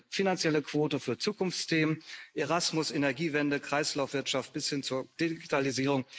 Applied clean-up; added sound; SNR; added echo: neural mask model Resemble Enhance denoiser.